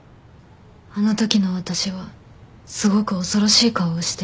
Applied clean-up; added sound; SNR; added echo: none; none; none; none.